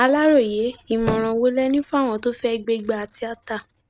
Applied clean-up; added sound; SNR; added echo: neural mask model RNNoise.